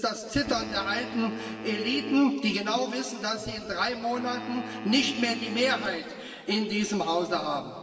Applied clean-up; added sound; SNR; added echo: none; Wind instrument, woodwind instrument; 14 dB; reverberation time 2.4 s.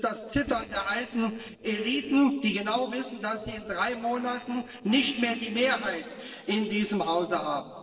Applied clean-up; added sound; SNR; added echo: neural separator model SepFormer DNS4.